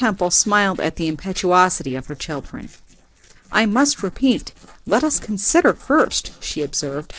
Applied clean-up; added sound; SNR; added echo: neural separator model SepFormer DNS4.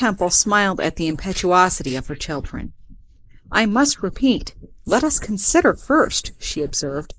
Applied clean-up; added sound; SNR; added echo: neural mask model Resemble Enhance denoiser.